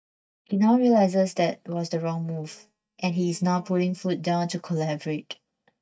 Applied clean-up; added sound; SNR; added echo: neural mask model DeepFilterNet 3.